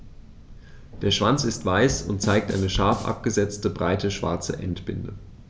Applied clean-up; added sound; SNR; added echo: none; Bass drum / Snare drum / Drum kit; 10 dB; none.